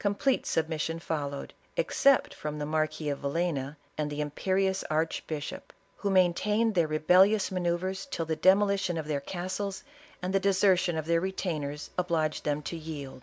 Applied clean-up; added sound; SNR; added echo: none; none; none; none.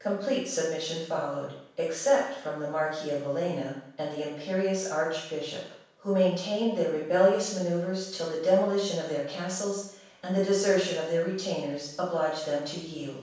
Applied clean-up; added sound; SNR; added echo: none; none; none; reverberation time 0.7 s.